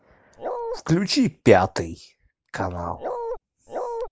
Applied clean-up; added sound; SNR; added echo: neural mask model Resemble Enhance denoiser.